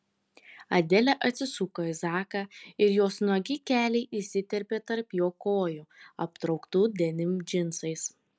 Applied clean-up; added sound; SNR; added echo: none; none; none; none.